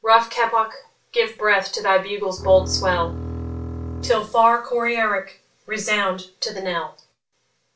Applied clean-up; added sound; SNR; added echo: none; Bowed string instrument; 9 dB; reverberation time 0.3 s.